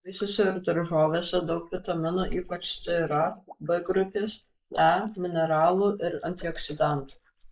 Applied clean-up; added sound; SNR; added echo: neural mask model Resemble Enhance denoiser.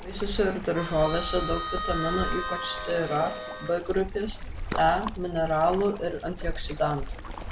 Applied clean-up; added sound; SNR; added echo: none; Harmonica + Waves, surf; 5 dB; none.